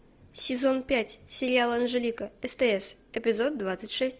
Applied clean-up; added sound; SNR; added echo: none; none; none; none.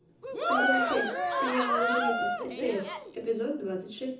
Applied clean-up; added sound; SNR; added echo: none; Cheering; -4 dB; reverberation time 0.5 s.